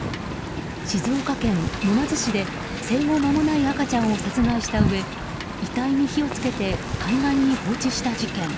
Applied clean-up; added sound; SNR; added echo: none; Wind; 5 dB; none.